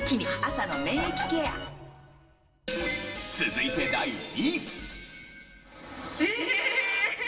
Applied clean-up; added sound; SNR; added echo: none; none; none; reverberation time 1.7 s.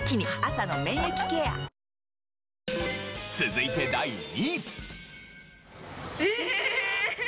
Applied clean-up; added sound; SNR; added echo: none; none; none; none.